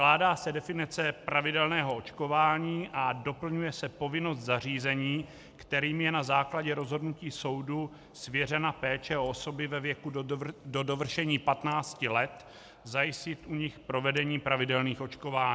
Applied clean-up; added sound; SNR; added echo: none; none; none; none.